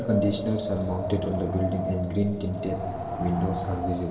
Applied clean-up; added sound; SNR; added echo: none; Wind; 6 dB; reverberation time 2.2 s.